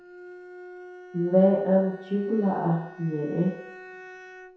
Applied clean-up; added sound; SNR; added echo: none; Bowed string instrument; 19 dB; reverberation time 0.7 s.